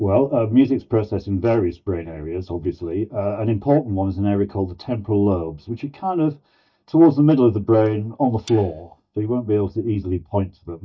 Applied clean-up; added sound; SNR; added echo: neural mask model DeepFilterNet 3.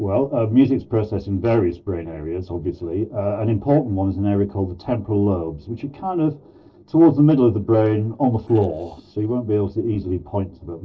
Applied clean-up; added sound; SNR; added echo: neural separator model SepFormer DNS4.